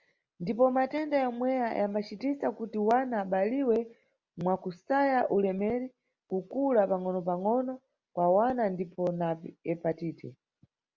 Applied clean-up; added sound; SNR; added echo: none; none; none; none.